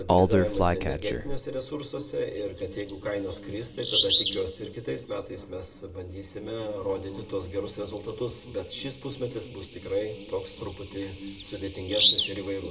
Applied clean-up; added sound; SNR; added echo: none; Bird vocalization, bird call, bird song; -4 dB; reverberation time 2.0 s.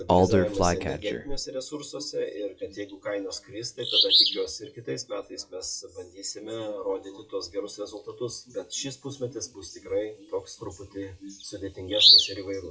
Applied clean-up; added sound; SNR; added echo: classical method WPE with log-MMSE.